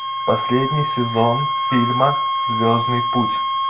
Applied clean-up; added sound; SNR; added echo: none; Wind instrument, woodwind instrument; 0 dB; reverberation time 0.2 s.